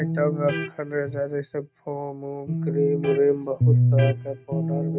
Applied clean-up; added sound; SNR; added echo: neural mask model RNNoise.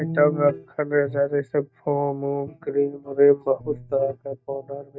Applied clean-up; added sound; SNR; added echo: neural mask model DeepFilterNet 3.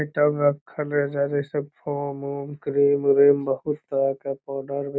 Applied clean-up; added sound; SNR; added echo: none; none; none; none.